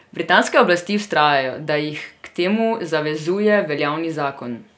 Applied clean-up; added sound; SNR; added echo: none; none; none; none.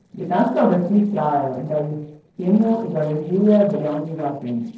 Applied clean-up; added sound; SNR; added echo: neural separator model SepFormer DNS4.